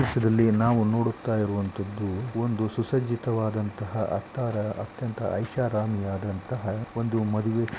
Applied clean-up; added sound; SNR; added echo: none; Truck; 18 dB; none.